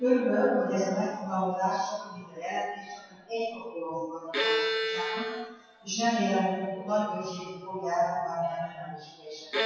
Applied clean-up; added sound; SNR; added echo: classical method WPE with log-MMSE.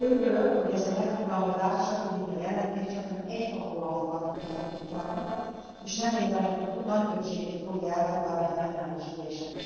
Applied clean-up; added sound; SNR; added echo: neural separator model SepFormer DNS4.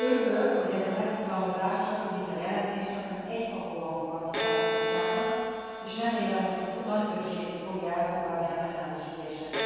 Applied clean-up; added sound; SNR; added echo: none; Bowed string instrument; 6 dB; reverberation time 2.1 s.